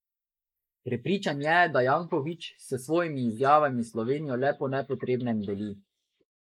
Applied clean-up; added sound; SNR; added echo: neural mask model Resemble Enhance denoiser.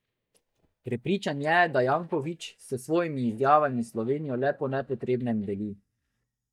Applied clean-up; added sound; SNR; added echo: neural mask model DeepFilterNet 3.